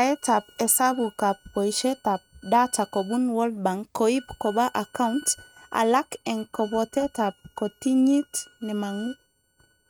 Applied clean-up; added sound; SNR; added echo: neural mask model RNNoise.